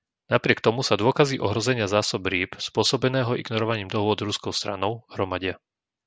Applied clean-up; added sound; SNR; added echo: none; none; none; none.